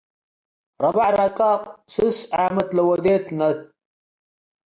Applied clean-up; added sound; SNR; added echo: none; none; none; none.